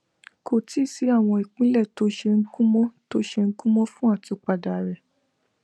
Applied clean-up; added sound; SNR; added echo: none; none; none; none.